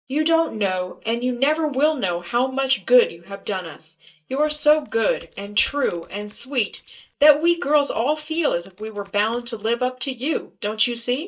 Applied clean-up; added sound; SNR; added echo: neural mask model DeepFilterNet 3.